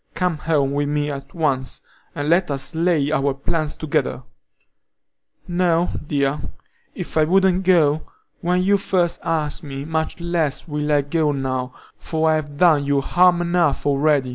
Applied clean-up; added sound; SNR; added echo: none; none; none; none.